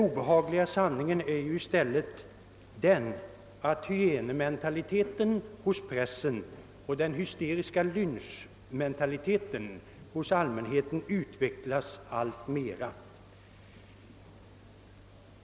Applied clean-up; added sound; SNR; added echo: none; none; none; none.